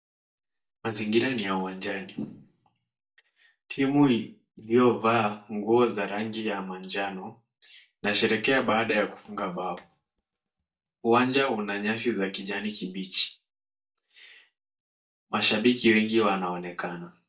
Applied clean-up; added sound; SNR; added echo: neural mask model DeepFilterNet 3.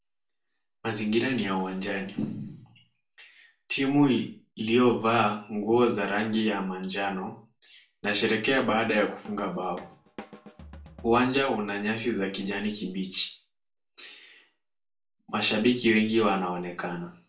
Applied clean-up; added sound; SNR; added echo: none; Drum kit; 19 dB; reverberation time 0.3 s.